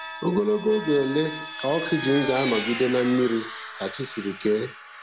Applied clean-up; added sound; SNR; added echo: none; Vehicle; 10 dB; none.